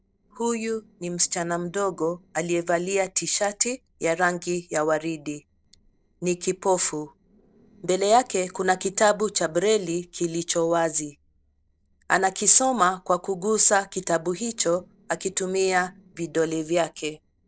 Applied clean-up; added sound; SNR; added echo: neural separator model SepFormer DNS4.